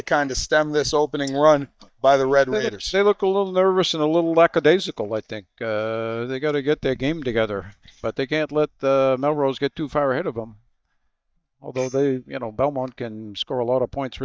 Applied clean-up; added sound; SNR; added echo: neural mask model DeepFilterNet 3.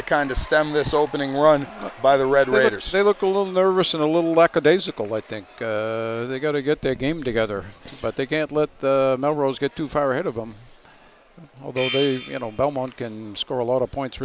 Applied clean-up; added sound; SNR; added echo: none; none; none; none.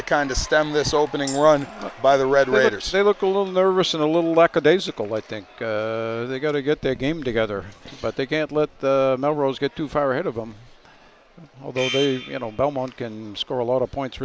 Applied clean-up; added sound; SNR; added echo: none; Tambourine; 19 dB; none.